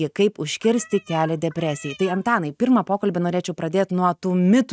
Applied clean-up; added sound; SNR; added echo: neural mask model RNNoise.